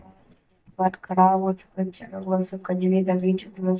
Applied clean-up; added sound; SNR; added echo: neural mask model DeepFilterNet 3.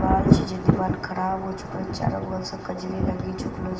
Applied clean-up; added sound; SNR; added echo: none; Thunder; -3 dB; reverberation time 0.8 s.